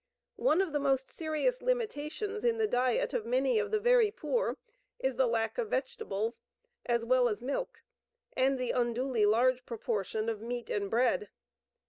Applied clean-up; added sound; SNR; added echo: none; none; none; none.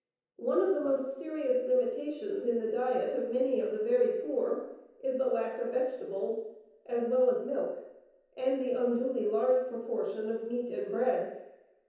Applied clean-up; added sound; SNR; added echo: none; none; none; reverberation time 0.9 s.